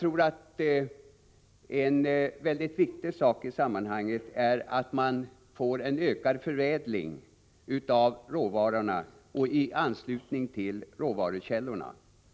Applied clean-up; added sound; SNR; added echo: none; none; none; none.